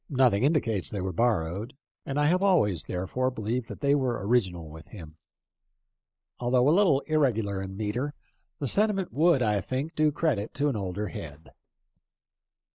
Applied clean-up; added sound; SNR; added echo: neural mask model Resemble Enhance denoiser.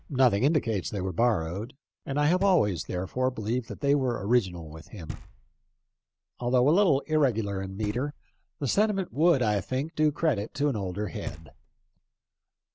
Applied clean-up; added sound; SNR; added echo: none; Knock; 19 dB; none.